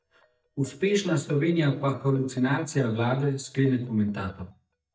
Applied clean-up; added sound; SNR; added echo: neural mask model DeepFilterNet 3.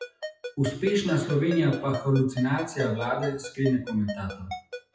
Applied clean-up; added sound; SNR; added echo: classical method WPE with log-MMSE.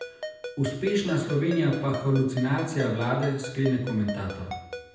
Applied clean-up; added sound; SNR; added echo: none; Ringtone; 12 dB; reverberation time 0.8 s.